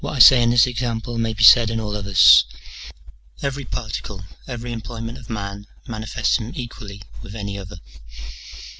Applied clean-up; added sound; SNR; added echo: none; none; none; none.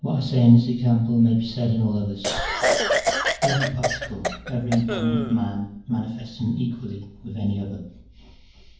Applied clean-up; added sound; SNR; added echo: none; Cough; 2 dB; reverberation time 0.9 s.